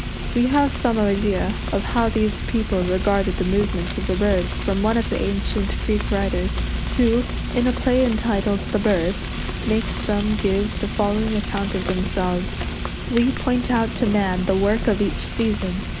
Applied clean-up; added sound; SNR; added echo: none; Frying (food); 4 dB; none.